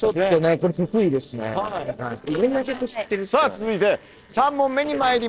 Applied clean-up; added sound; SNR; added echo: neural separator model SepFormer DNS4.